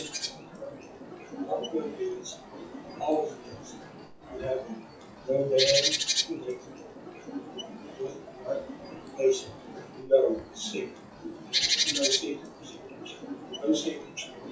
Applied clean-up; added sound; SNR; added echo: classical method WPE with log-MMSE.